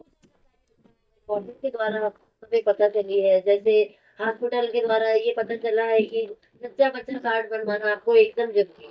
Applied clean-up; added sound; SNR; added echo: neural mask model DeepFilterNet 3.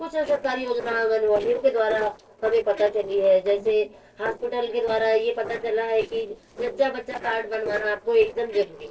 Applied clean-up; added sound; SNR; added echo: neural separator model SepFormer DNS4.